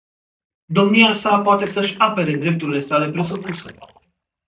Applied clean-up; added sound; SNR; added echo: neural mask model DeepFilterNet 3.